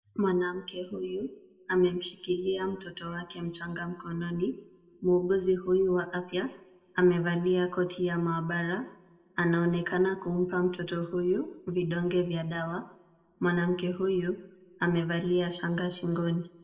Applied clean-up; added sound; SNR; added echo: none; none; none; reverberation time 0.8 s.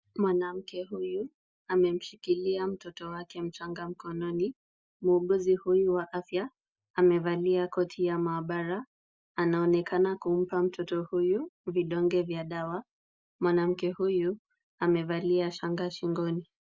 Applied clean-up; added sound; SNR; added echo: none; none; none; none.